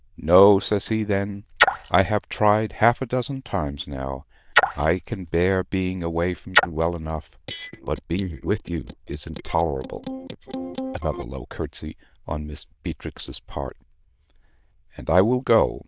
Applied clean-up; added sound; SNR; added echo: neural diffusion model UNIVERSE++.